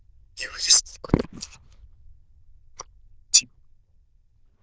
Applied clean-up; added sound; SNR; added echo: neural diffusion model UNIVERSE++.